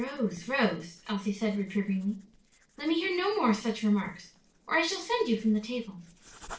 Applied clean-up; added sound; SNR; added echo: neural separator model SepFormer DNS4.